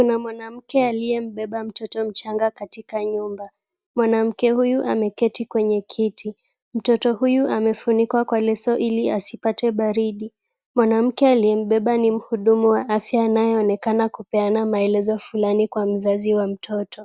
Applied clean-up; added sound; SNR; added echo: none; none; none; none.